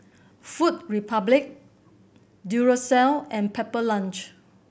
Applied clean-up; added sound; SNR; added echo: none; none; none; none.